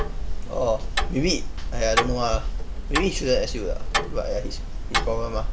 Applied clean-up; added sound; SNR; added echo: none; Tick-tock; -2 dB; none.